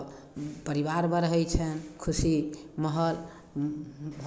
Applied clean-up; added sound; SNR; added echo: none; none; none; none.